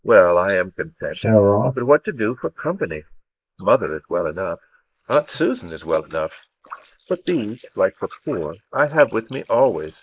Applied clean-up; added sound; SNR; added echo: neural mask model Resemble Enhance denoiser.